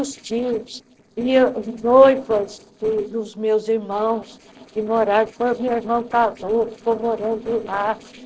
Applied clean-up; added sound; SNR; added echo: neural separator model SepFormer DNS4.